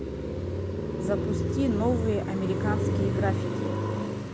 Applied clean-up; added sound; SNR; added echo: none; Car passing by; -3 dB; none.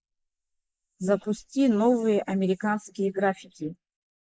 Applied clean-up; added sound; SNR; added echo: neural mask model Resemble Enhance denoiser.